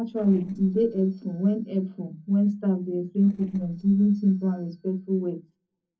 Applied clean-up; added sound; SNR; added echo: neural separator model SepFormer DNS4.